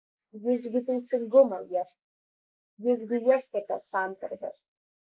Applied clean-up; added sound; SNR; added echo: neural mask model Resemble Enhance denoiser.